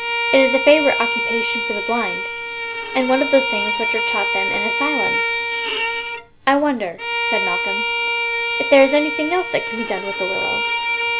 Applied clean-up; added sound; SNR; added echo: none; Bowed string instrument; 1 dB; none.